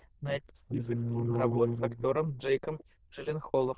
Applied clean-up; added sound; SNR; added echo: neural diffusion model UNIVERSE++.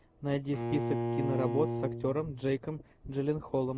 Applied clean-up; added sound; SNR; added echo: none; Bowed string instrument; 2 dB; none.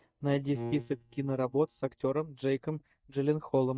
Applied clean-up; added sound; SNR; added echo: neural mask model DeepFilterNet 3.